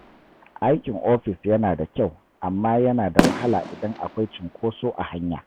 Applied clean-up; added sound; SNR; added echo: none; Fireworks; 6 dB; none.